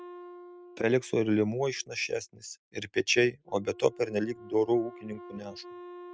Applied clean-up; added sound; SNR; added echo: neural mask model RNNoise.